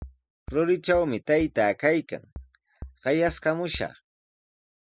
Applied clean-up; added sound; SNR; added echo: none; Bass drum; 18 dB; none.